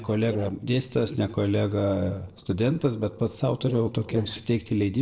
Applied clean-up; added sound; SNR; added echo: neural separator model SepFormer DNS4.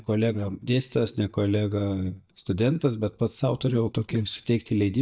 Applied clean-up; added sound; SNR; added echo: neural mask model DeepFilterNet 3.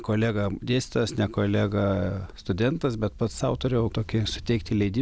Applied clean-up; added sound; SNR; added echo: none; none; none; none.